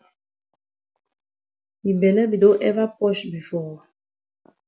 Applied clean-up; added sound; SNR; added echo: none; none; none; none.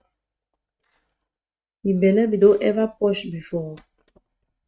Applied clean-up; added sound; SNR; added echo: neural mask model RNNoise.